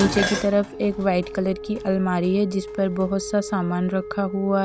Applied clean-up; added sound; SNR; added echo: none; Wind instrument, woodwind instrument + Dishes, pots, and pans; 9 dB; none.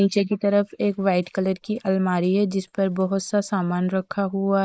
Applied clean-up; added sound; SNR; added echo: neural mask model Resemble Enhance denoiser.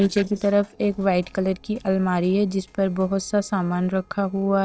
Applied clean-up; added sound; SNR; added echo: neural separator model SepFormer DNS4.